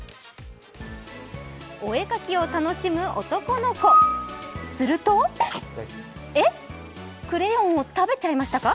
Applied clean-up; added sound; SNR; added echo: none; Screech / Glass; -3 dB; none.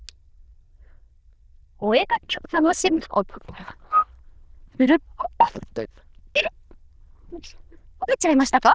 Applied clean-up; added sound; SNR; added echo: neural diffusion model UNIVERSE++.